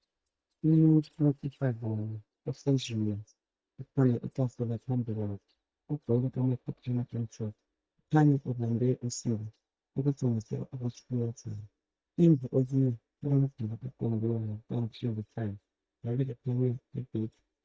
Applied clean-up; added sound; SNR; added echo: neural mask model DeepFilterNet 3.